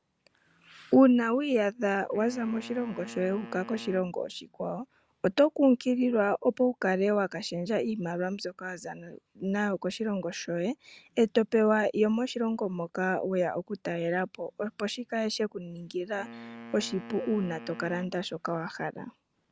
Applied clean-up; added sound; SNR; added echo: none; Wind instrument, woodwind instrument; 18 dB; none.